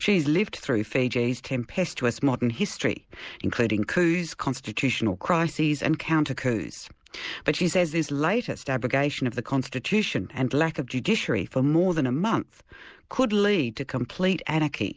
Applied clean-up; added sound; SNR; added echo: none; none; none; none.